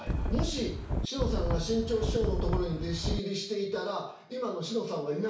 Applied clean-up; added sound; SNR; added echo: none; Wind; -2 dB; reverberation time 0.6 s.